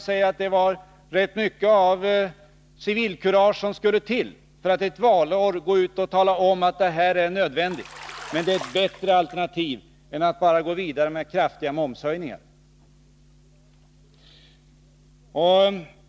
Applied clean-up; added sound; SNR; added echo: none; Bathtub (filling or washing); 17 dB; none.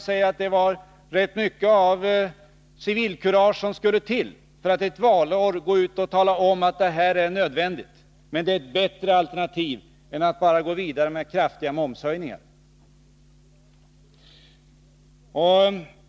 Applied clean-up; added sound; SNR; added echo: none; none; none; none.